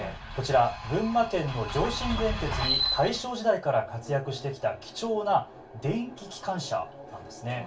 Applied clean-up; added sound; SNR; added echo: none; none; none; reverberation time 0.2 s.